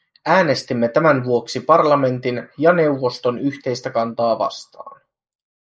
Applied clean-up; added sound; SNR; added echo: neural mask model Resemble Enhance denoiser.